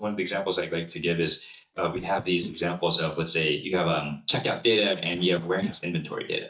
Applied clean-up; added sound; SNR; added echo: neural mask model DeepFilterNet 3.